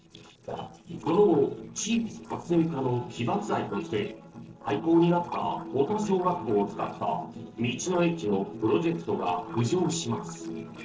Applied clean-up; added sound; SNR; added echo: neural separator model SepFormer DNS4.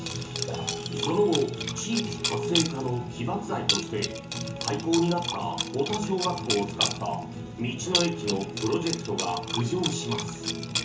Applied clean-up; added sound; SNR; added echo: none; Liquid; 5 dB; reverberation time 0.8 s.